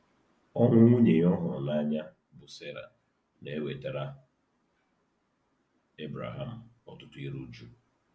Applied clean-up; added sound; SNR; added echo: none; none; none; none.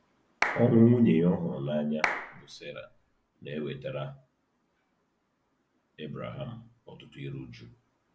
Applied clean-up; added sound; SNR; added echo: none; Clapping; 6 dB; none.